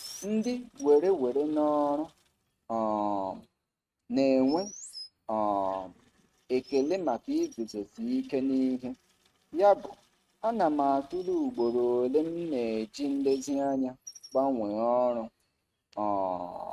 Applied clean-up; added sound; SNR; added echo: neural mask model RNNoise.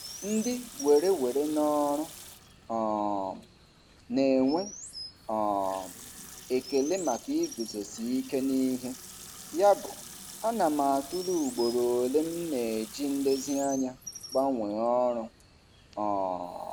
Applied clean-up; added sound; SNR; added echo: none; Chirp, tweet + Sink (filling or washing) / Water tap, faucet; 16 dB; none.